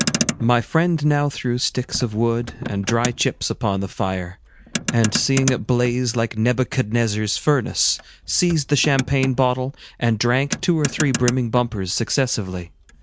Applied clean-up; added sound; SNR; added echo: none; Motor vehicle (road); 10 dB; none.